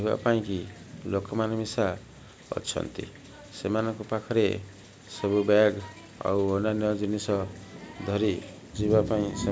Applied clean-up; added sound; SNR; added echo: none; none; none; none.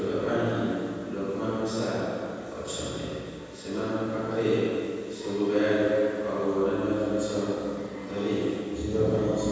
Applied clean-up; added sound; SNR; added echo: none; none; none; reverberation time 2.1 s.